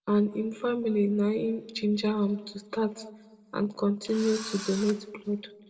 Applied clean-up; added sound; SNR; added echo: none; Engine / Drill; 14 dB; reverberation time 1.3 s.